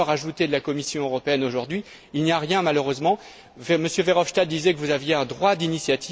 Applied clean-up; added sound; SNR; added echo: none; none; none; none.